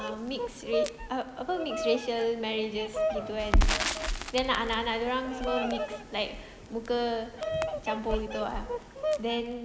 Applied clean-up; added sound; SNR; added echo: none; Bird vocalization, bird call, bird song + Crackle; 0 dB; none.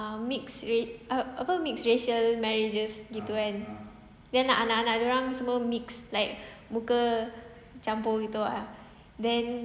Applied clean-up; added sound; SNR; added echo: none; none; none; none.